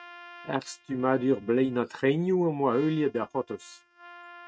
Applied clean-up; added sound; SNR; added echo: neural mask model RNNoise.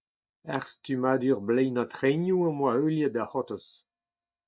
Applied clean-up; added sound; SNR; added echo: neural mask model DeepFilterNet 3.